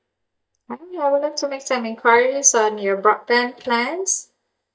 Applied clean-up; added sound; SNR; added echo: neural mask model DeepFilterNet 3.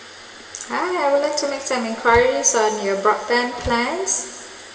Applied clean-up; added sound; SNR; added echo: none; Slam; 17 dB; reverberation time 1.9 s.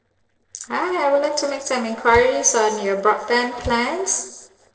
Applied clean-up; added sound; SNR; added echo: neural separator model SepFormer DNS4.